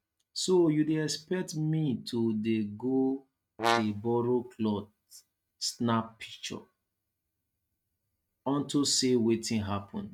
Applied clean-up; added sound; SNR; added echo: neural mask model RNNoise.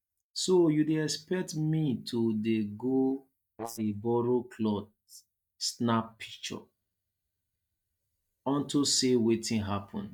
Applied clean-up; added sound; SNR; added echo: neural mask model DeepFilterNet 3.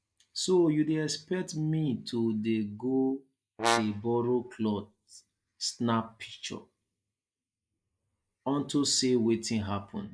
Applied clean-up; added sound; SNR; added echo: neural mask model Resemble Enhance denoiser.